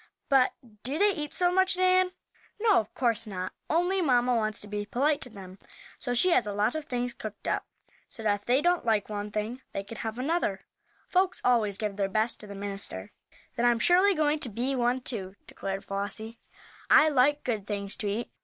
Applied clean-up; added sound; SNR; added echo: none; none; none; none.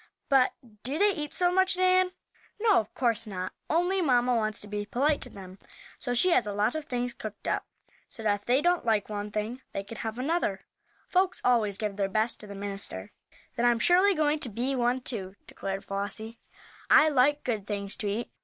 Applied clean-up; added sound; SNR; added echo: none; Bass drum; 18 dB; none.